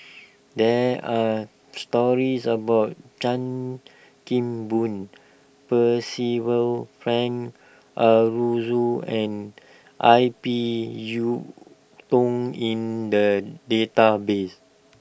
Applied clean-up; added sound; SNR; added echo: none; none; none; none.